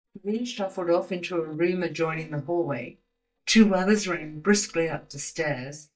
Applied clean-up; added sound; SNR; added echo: neural mask model DeepFilterNet 3.